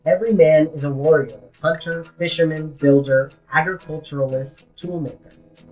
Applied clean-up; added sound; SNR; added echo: neural separator model SepFormer DNS4.